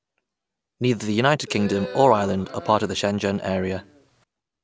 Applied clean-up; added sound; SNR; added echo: none; Crowd; 15 dB; none.